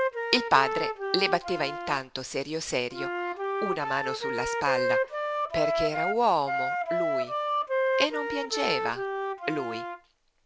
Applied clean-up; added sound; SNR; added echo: none; Wind instrument, woodwind instrument; 0 dB; none.